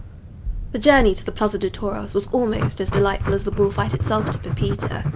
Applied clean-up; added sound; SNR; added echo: none; Writing; 4 dB; none.